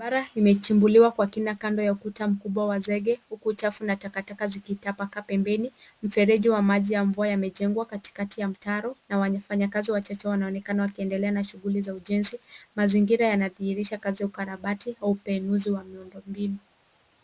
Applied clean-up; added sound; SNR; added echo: none; none; none; none.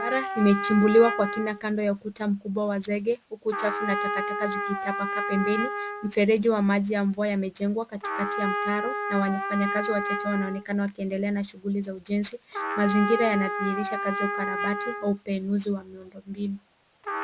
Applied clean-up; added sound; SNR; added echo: none; Trumpet; 5 dB; none.